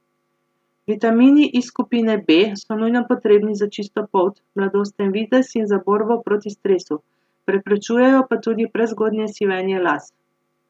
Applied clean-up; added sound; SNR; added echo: none; none; none; none.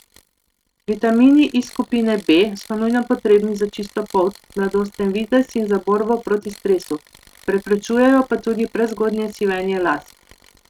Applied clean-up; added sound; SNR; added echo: neural mask model RNNoise.